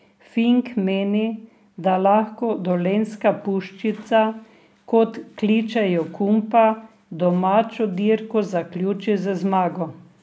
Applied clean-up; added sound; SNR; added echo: none; none; none; none.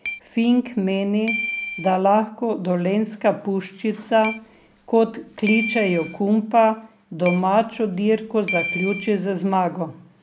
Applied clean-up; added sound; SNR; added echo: none; Keyboard (musical); 8 dB; none.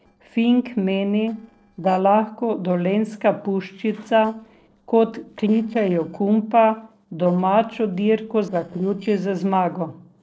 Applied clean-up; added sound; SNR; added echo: neural separator model SepFormer DNS4.